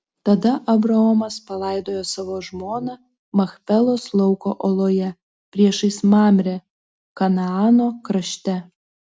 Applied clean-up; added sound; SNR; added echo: none; none; none; none.